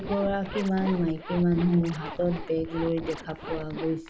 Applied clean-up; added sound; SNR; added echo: none; Zipper (clothing) + Scratching (performance technique); 10 dB; none.